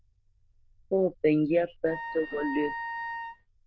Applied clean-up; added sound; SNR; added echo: neural diffusion model UNIVERSE++.